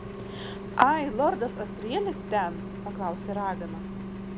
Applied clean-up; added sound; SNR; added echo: none; Engine; 7 dB; none.